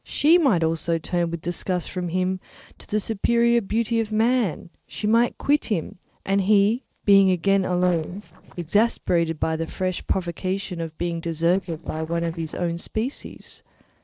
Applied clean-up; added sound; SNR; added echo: neural separator model SepFormer DNS4.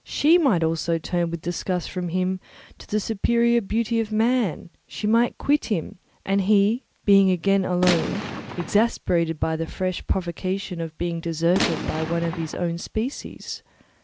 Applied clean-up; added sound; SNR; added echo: none; Gunshot, gunfire; 6 dB; none.